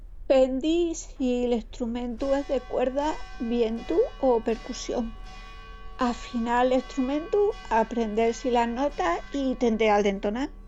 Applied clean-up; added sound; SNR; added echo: none; Church bell; 14 dB; none.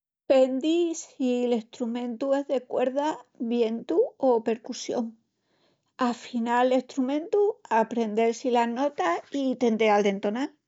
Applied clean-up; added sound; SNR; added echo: none; none; none; none.